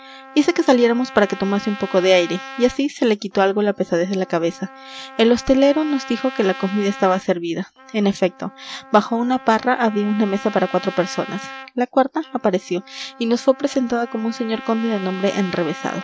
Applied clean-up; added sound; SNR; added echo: none; Trumpet; 17 dB; none.